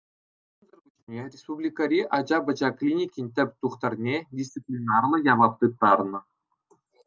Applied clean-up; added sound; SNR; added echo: none; none; none; none.